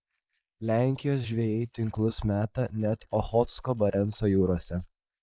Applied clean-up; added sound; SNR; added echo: neural mask model Resemble Enhance denoiser.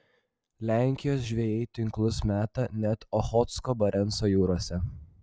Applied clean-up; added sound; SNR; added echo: none; none; none; none.